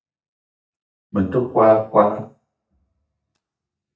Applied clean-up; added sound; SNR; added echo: neural mask model DeepFilterNet 3.